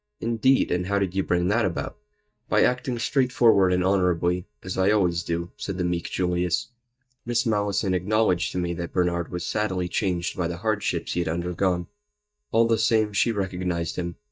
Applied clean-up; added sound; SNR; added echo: neural mask model DeepFilterNet 3.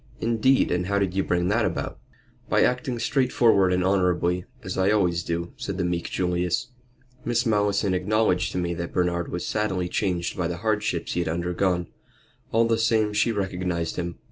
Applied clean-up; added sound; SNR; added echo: none; none; none; none.